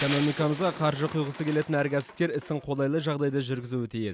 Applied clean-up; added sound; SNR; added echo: none; Shatter; 14 dB; none.